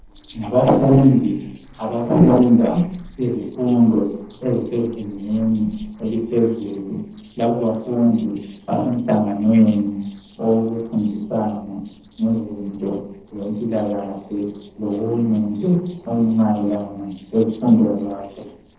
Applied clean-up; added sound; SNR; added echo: neural separator model SepFormer DNS4.